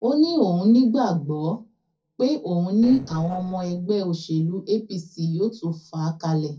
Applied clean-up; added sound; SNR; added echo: neural separator model SepFormer DNS4.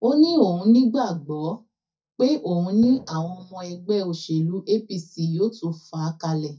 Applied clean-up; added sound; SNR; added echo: neural mask model DeepFilterNet 3.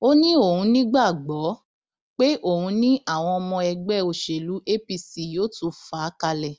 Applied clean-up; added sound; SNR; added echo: none; none; none; none.